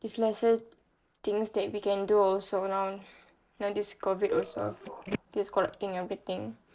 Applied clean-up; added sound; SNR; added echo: neural separator model SepFormer DNS4.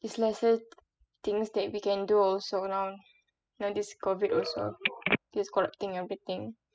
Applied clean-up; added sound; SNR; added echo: classical method spectral subtraction.